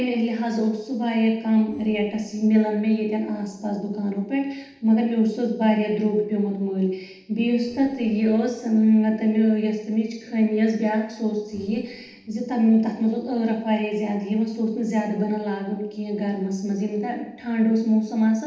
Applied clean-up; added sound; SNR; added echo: neural separator model SepFormer DNS4.